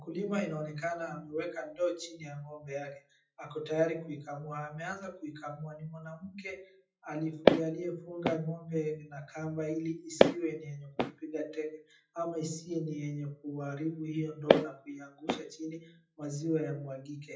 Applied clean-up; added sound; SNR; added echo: classical method WPE with log-MMSE.